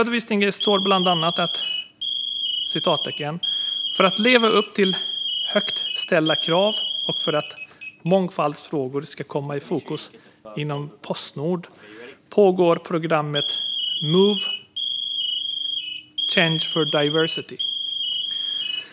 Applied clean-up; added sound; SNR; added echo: none; Alarm; 4 dB; none.